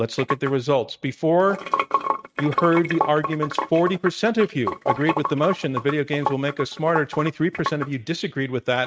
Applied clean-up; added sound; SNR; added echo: neural mask model RNNoise.